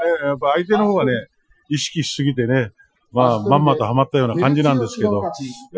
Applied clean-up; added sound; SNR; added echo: classical method Wiener filter.